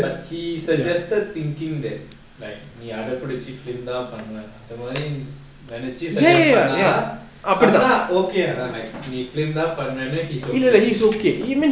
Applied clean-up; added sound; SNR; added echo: none; none; none; none.